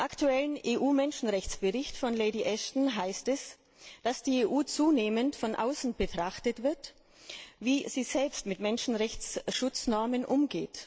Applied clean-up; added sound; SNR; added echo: none; none; none; none.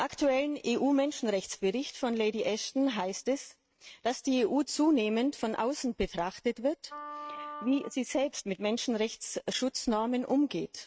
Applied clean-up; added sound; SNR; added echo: neural mask model RNNoise.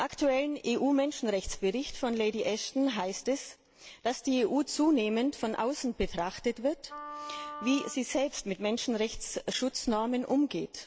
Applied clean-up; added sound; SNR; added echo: none; Wind instrument, woodwind instrument; 13 dB; none.